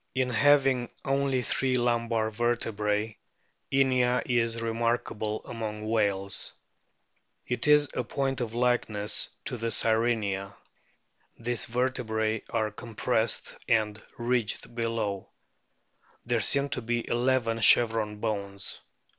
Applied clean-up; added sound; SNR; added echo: none; none; none; none.